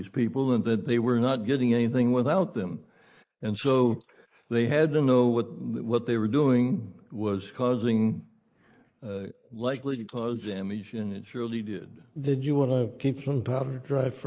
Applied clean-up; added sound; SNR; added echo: neural mask model Resemble Enhance denoiser.